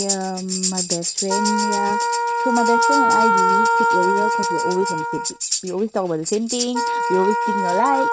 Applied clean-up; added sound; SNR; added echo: neural mask model RNNoise.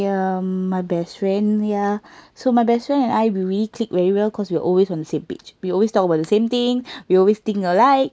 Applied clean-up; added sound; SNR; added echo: none; none; none; none.